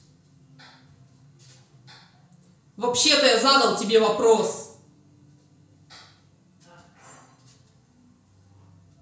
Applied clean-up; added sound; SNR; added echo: none; none; none; reverberation time 0.5 s.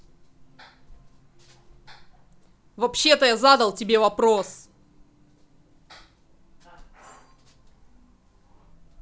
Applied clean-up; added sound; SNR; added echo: none; none; none; none.